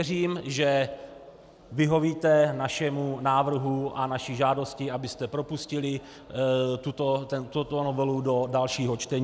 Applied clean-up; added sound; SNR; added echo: none; none; none; none.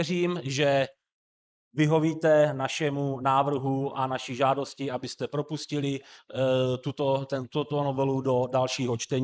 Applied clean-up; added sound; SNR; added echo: neural mask model Resemble Enhance denoiser.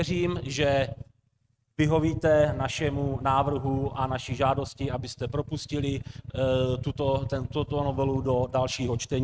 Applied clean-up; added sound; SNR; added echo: neural mask model RNNoise.